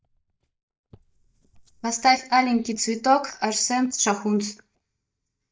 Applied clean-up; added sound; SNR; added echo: neural mask model DeepFilterNet 3.